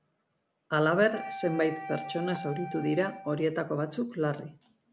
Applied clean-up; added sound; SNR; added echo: none; Wind instrument, woodwind instrument; 11 dB; none.